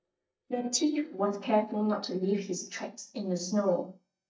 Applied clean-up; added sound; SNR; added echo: neural mask model DeepFilterNet 3.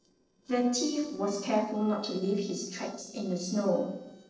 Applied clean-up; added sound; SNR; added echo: neural separator model SepFormer DNS4.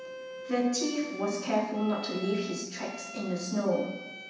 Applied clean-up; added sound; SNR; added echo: none; Bowed string instrument; 13 dB; reverberation time 0.9 s.